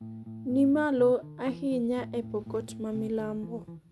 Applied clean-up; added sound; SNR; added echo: none; Bass guitar; 14 dB; none.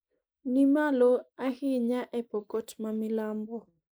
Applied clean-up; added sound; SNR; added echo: neural mask model Resemble Enhance denoiser.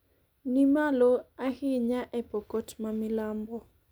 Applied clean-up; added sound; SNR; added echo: none; none; none; none.